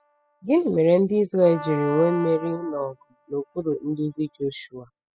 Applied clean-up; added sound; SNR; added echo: classical method spectral subtraction.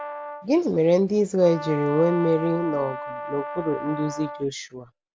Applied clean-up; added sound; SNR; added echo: none; Brass instrument; 11 dB; none.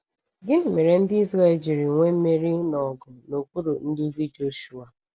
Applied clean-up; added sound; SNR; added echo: none; none; none; none.